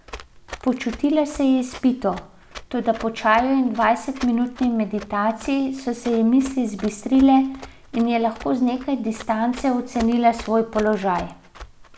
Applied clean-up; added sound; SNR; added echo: none; Run; 20 dB; none.